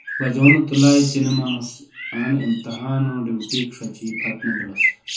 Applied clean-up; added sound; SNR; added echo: none; Bird; 7 dB; reverberation time 0.7 s.